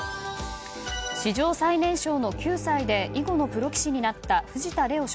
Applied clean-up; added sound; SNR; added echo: none; Bowed string instrument; 15 dB; none.